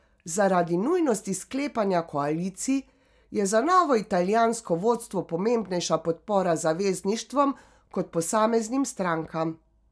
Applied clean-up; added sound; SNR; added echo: none; none; none; none.